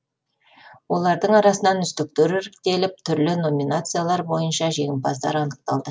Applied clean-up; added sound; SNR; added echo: none; none; none; none.